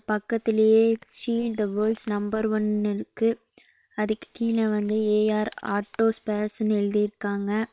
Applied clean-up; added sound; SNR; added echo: neural separator model SepFormer WHAM!.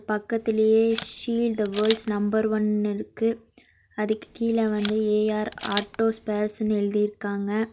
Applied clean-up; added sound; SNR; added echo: none; Camera; 15 dB; none.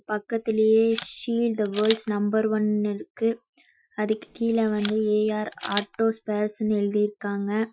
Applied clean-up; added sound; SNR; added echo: classical method Wiener filter.